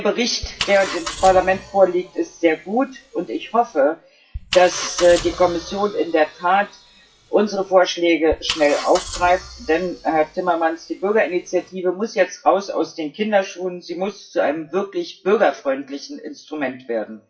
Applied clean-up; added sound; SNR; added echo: classical method WPE with log-MMSE.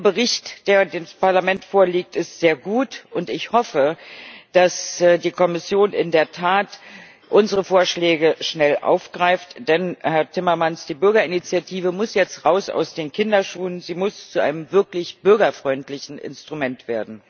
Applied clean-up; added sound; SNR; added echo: none; none; none; none.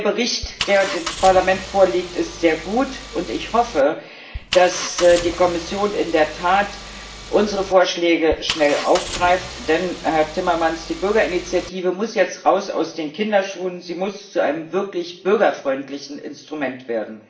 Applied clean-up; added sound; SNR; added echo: none; Engine; 12 dB; reverberation time 0.7 s.